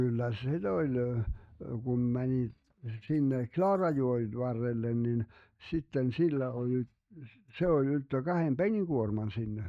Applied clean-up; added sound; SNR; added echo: neural mask model DeepFilterNet 3.